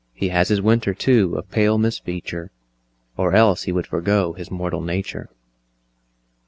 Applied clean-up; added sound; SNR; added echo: none; none; none; none.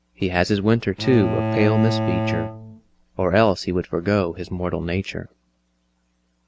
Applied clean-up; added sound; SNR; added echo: none; Bowed string instrument; 4 dB; none.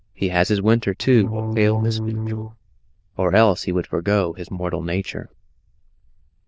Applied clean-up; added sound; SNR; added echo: neural diffusion model UNIVERSE++.